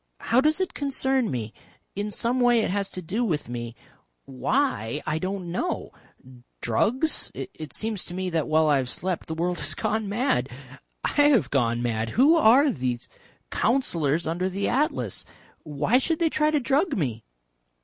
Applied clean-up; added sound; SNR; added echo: none; none; none; none.